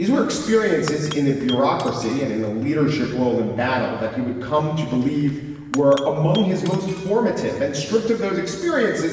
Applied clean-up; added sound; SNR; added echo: none; Shatter / Crushing; 20 dB; reverberation time 1.3 s.